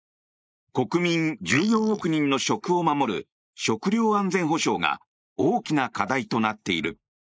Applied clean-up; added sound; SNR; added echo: neural mask model Resemble Enhance denoiser.